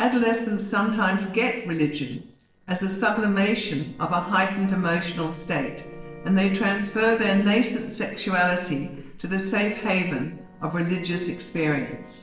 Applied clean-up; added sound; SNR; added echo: neural separator model SepFormer DNS4.